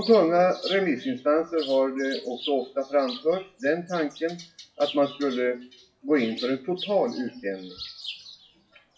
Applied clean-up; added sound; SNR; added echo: classical method WPE with log-MMSE.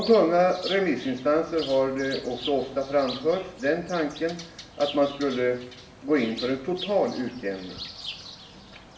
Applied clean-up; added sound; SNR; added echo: none; Bird; 15 dB; reverberation time 0.9 s.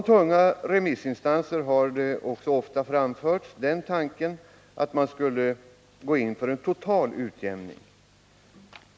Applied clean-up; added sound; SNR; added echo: none; none; none; none.